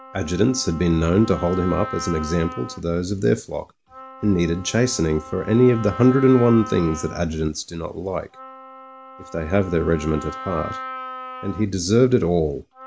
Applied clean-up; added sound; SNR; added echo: none; Wind instrument, woodwind instrument; 15 dB; none.